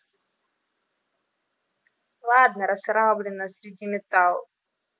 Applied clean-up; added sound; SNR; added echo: none; none; none; none.